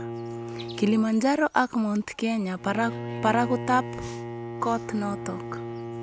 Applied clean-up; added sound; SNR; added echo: none; Bowed string instrument; 9 dB; none.